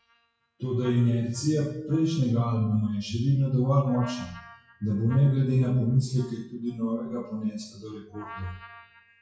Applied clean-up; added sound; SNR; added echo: classical method WPE with log-MMSE.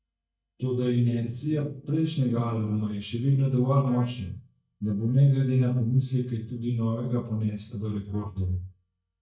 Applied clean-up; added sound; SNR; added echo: neural mask model DeepFilterNet 3.